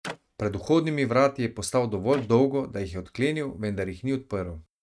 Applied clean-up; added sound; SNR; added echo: neural mask model RNNoise.